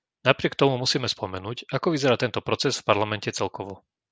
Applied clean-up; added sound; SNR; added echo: none; none; none; none.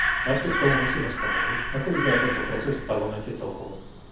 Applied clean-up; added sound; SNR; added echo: none; Crow; 0 dB; reverberation time 0.7 s.